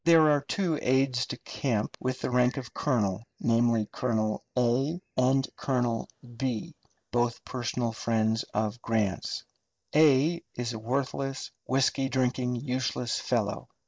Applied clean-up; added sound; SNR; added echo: neural mask model DeepFilterNet 3.